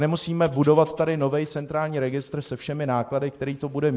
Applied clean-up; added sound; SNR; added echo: neural mask model Resemble Enhance denoiser.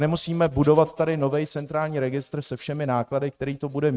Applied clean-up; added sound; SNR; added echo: neural mask model RNNoise.